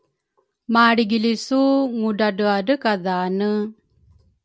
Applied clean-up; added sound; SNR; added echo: none; none; none; none.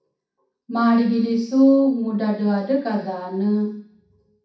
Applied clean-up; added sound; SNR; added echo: none; none; none; reverberation time 0.6 s.